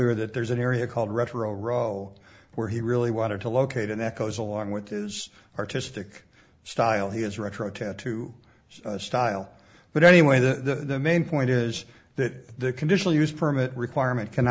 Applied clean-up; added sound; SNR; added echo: none; none; none; none.